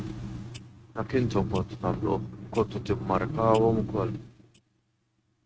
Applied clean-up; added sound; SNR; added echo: neural mask model RNNoise.